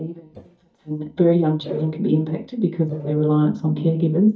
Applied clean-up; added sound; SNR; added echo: neural mask model DeepFilterNet 3.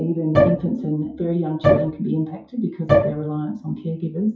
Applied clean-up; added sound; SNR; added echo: classical method WPE with log-MMSE.